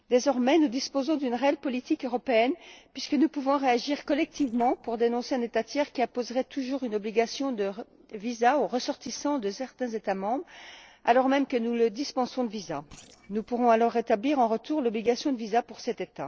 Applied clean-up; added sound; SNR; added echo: neural separator model SepFormer DNS4.